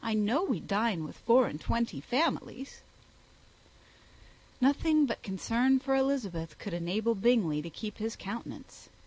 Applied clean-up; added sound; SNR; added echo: none; none; none; none.